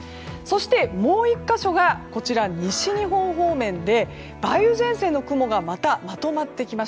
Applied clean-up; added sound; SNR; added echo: none; none; none; none.